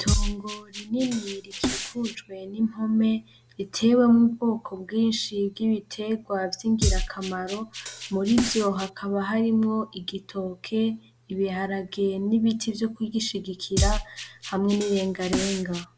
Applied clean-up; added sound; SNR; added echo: none; Drum kit; 3 dB; none.